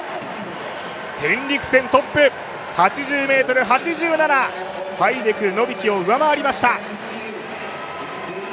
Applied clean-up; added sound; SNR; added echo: none; none; none; none.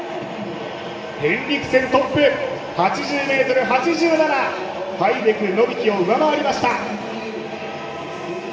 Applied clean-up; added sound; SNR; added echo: none; none; none; reverberation time 1.8 s.